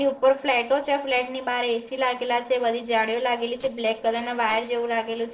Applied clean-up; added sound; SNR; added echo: neural separator model SepFormer DNS4.